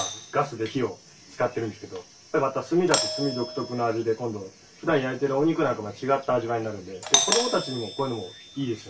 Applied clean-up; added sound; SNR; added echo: none; Doorbell; 6 dB; reverberation time 0.2 s.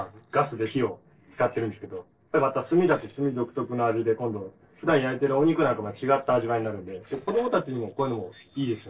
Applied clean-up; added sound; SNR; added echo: neural separator model SepFormer DNS4.